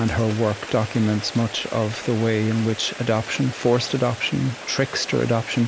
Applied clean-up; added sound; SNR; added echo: none; Rain; 14 dB; none.